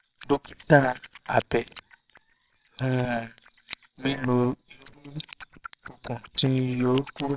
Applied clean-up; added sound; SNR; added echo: neural separator model SepFormer WHAMR!.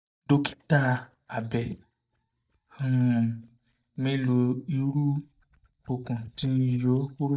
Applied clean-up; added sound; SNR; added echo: neural mask model DeepFilterNet 3.